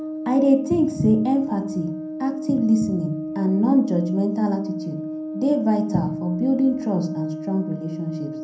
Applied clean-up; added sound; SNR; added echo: none; Brass instrument; 8 dB; reverberation time 0.5 s.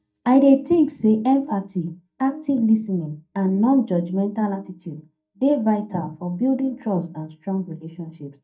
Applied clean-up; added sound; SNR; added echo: neural mask model DeepFilterNet 3.